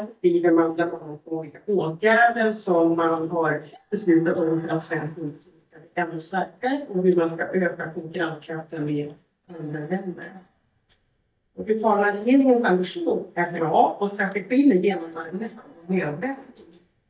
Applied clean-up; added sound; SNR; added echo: neural mask model DeepFilterNet 3.